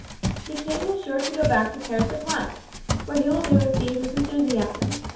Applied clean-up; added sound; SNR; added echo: none; Run; 2 dB; reverberation time 0.6 s.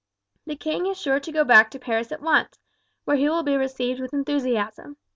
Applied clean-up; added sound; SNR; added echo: none; none; none; none.